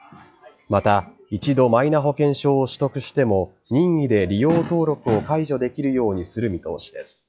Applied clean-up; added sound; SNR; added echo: classical method log-MMSE.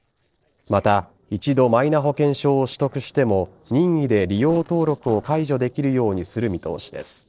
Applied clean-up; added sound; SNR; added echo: neural separator model SepFormer DNS4.